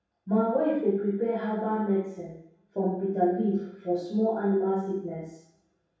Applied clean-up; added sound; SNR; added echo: none; none; none; reverberation time 0.7 s.